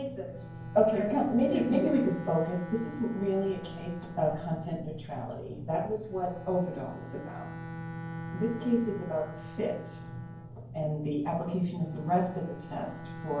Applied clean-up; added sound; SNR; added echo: none; Bowed string instrument; 13 dB; reverberation time 0.9 s.